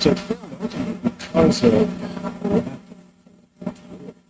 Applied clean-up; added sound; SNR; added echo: neural mask model RNNoise.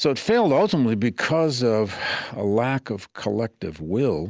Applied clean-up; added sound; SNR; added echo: none; none; none; none.